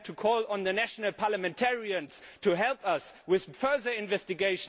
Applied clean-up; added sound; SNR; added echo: none; none; none; none.